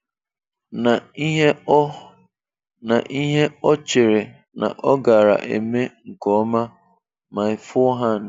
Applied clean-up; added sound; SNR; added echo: none; none; none; none.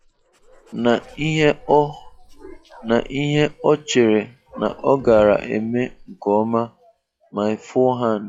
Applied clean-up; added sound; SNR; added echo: classical method log-MMSE.